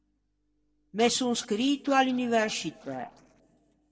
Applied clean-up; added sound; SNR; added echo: neural separator model SepFormer DNS4.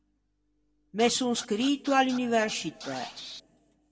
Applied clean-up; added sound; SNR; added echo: none; Scratching (performance technique); 16 dB; reverberation time 0.3 s.